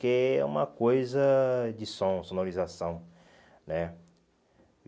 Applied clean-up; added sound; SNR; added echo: none; none; none; none.